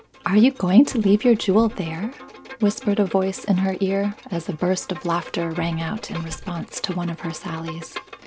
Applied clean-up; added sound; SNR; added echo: none; Bowed string instrument + Car; 18 dB; none.